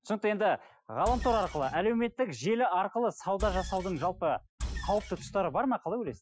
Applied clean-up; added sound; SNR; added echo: classical method Wiener filter.